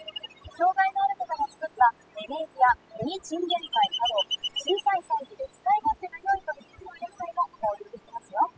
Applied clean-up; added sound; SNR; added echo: classical method spectral subtraction.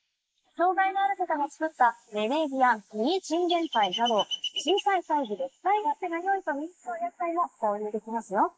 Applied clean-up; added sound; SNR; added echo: neural mask model Resemble Enhance denoiser.